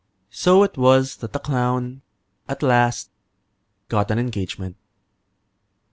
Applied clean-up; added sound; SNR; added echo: none; none; none; none.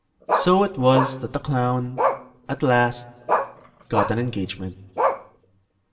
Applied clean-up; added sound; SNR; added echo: none; Bark; 3 dB; reverberation time 0.6 s.